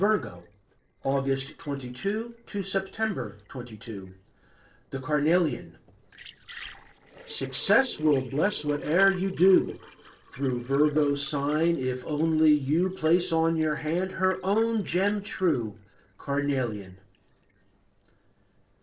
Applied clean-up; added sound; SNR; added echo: neural separator model SepFormer DNS4.